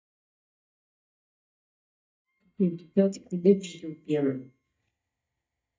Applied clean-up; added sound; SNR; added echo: neural mask model DeepFilterNet 3.